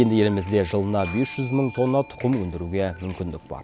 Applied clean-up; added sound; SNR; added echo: none; Doorbell; 19 dB; none.